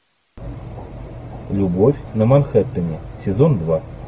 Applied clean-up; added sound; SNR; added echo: none; none; none; none.